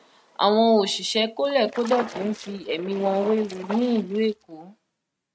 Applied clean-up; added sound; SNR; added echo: neural mask model RNNoise.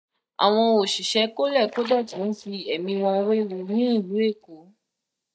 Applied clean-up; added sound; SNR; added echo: neural mask model DeepFilterNet 3.